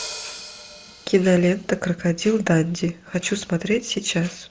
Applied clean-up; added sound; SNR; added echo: none; Hi-hat; 19 dB; none.